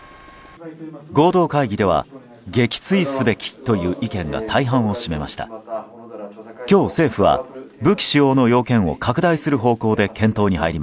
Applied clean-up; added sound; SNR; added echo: none; none; none; none.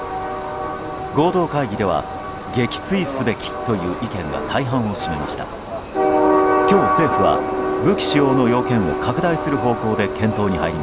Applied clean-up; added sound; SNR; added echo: none; Train; 1 dB; none.